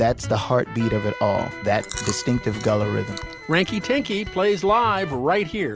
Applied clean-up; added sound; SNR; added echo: none; Wind instrument, woodwind instrument + Chewing, mastication; 19 dB; none.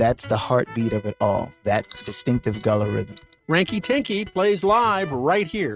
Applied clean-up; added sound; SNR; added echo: neural mask model RNNoise.